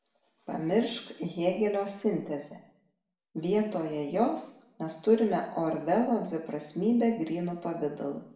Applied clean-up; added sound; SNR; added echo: none; none; none; reverberation time 0.7 s.